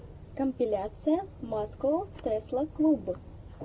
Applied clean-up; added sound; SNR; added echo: none; none; none; none.